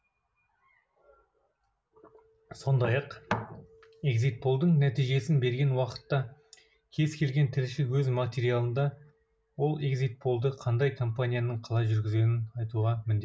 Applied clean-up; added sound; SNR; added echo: none; none; none; none.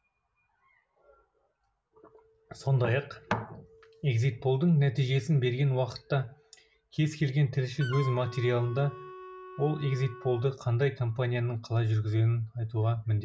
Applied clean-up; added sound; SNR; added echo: none; Wind instrument, woodwind instrument; 14 dB; none.